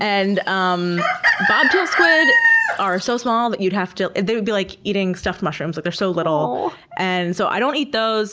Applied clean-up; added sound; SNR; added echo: none; Chicken, rooster; -2 dB; none.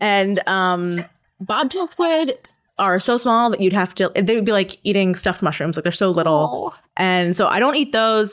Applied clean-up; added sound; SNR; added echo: neural mask model DeepFilterNet 3.